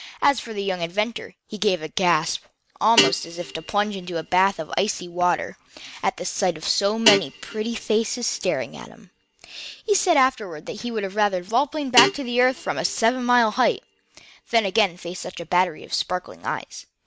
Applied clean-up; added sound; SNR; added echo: none; Guitar; 6 dB; none.